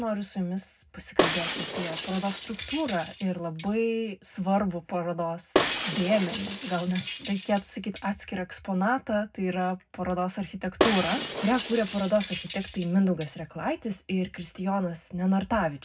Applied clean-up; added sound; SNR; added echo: none; Shatter; 2 dB; reverberation time 0.3 s.